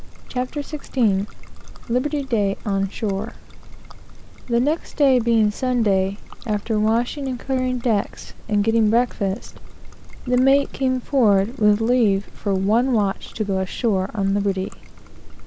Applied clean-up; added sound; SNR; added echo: none; Trickle, dribble; 10 dB; none.